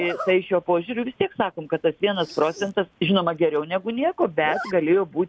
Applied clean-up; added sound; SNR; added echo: none; Zipper (clothing); 17 dB; none.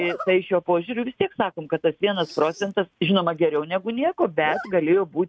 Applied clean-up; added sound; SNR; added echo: neural mask model RNNoise.